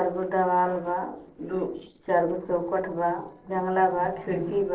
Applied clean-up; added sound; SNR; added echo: neural separator model SepFormer DNS4.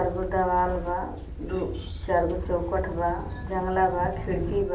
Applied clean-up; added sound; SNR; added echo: none; Train; 6 dB; reverberation time 0.3 s.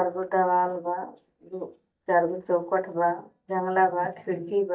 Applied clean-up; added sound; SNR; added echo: neural mask model DeepFilterNet 3.